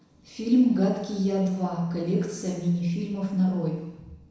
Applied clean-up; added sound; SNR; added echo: none; none; none; reverberation time 1.0 s.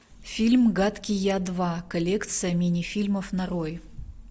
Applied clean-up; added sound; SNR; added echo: none; none; none; none.